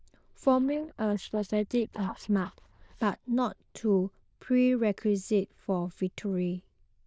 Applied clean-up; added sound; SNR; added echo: neural diffusion model UNIVERSE++.